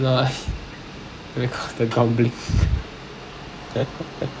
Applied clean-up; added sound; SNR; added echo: none; none; none; none.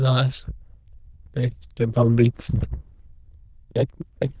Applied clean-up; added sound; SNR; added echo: neural diffusion model UNIVERSE++.